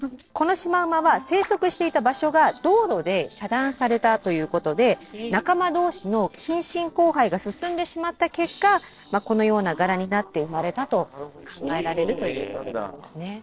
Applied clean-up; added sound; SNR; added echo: neural separator model SepFormer DNS4.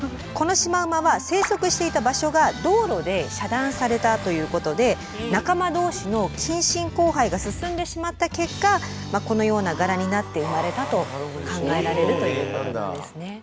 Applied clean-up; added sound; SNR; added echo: none; Engine; 20 dB; none.